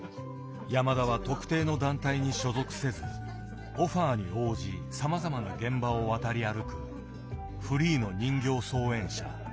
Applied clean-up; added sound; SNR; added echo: none; none; none; none.